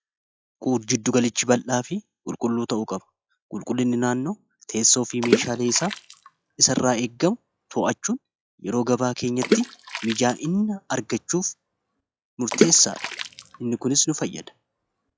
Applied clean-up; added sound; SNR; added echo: classical method log-MMSE.